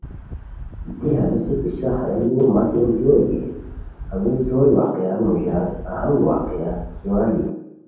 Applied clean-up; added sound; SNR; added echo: none; Wind; 13 dB; reverberation time 0.9 s.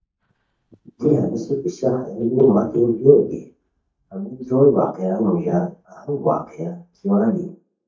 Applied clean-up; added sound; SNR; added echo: neural mask model DeepFilterNet 3.